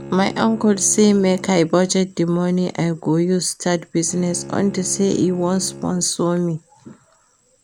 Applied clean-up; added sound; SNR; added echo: none; Bowed string instrument; 18 dB; none.